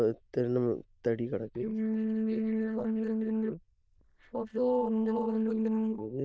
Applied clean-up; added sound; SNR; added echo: neural diffusion model UNIVERSE++.